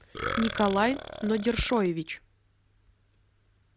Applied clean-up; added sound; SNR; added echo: none; Burping, eructation; 7 dB; none.